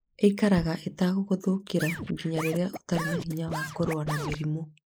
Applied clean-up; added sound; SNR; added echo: neural mask model Resemble Enhance denoiser.